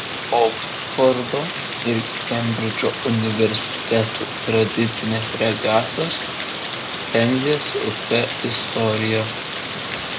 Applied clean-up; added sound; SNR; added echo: none; Rain; 6 dB; none.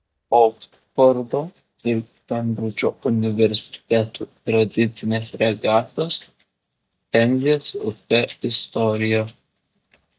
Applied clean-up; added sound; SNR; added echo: neural mask model DeepFilterNet 3.